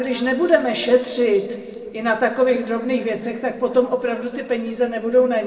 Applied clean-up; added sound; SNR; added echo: neural separator model SepFormer DNS4.